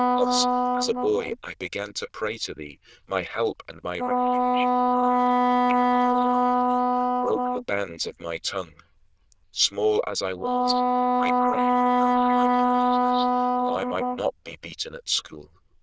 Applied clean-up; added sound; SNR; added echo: neural diffusion model UNIVERSE++.